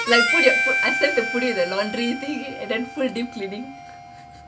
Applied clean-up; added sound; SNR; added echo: none; Harmonica; 1 dB; reverberation time 0.2 s.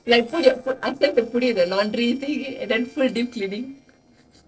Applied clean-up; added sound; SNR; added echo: neural separator model SepFormer DNS4.